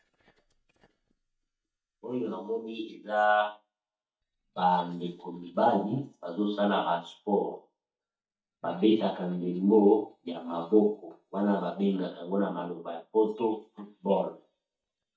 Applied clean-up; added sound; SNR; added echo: neural mask model DeepFilterNet 3.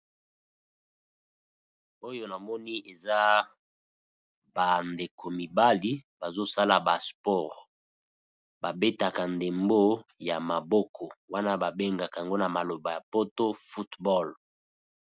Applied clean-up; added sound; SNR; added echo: none; none; none; none.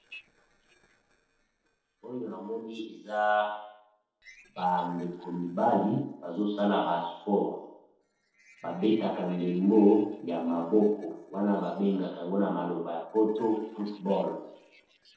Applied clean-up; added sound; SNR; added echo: neural separator model SepFormer DNS4.